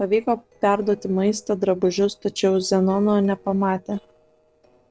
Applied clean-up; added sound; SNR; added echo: neural separator model SepFormer DNS4.